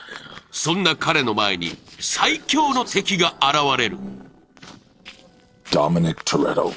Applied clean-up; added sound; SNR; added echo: neural separator model SepFormer DNS4.